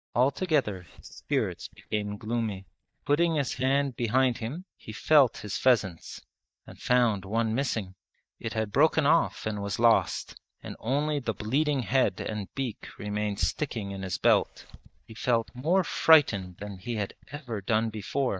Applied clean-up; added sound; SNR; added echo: neural mask model DeepFilterNet 3.